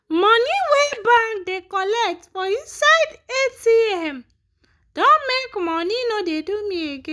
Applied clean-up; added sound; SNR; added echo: neural mask model DeepFilterNet 3.